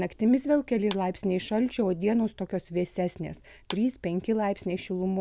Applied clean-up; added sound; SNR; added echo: none; Clapping; 18 dB; none.